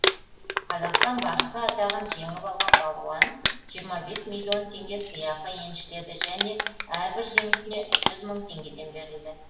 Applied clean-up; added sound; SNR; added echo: none; Crumpling, crinkling; -5 dB; reverberation time 1.0 s.